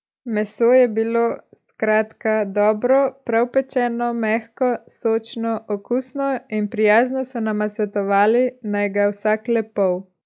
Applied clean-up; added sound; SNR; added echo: none; none; none; none.